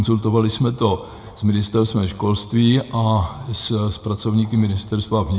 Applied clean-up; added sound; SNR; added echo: none; none; none; reverberation time 1.6 s.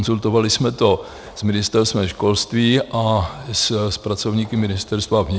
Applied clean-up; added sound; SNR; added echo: none; none; none; none.